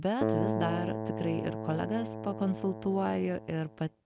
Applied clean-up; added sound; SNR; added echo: none; Keyboard (musical); 3 dB; none.